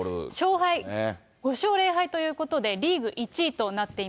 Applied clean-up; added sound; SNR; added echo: none; none; none; none.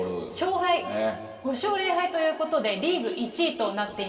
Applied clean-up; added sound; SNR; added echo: none; none; none; reverberation time 2.2 s.